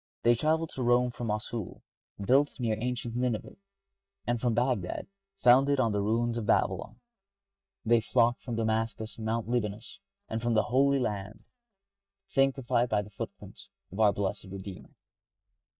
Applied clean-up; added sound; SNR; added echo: neural mask model DeepFilterNet 3.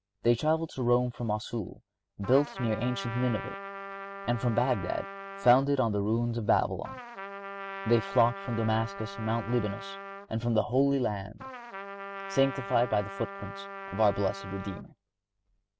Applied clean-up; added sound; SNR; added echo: none; Trumpet; 11 dB; none.